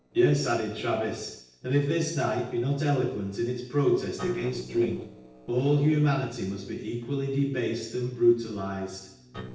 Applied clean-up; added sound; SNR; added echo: neural separator model SepFormer DNS4.